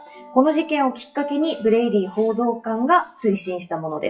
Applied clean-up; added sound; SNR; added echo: classical method WPE with log-MMSE.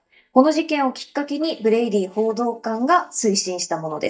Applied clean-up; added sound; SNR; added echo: neural mask model DeepFilterNet 3.